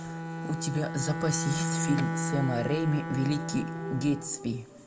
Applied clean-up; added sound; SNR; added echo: none; Bowed string instrument; 3 dB; reverberation time 1.6 s.